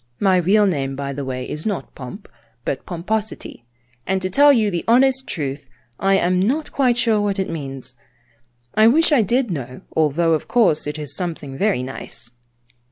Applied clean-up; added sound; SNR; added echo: none; none; none; none.